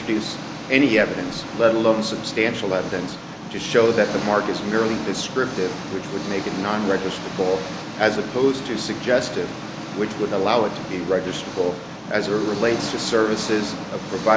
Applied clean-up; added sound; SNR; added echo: none; Engine; 9 dB; none.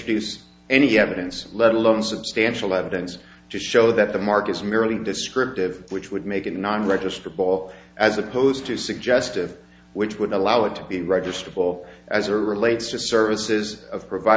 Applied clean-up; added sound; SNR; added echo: none; none; none; none.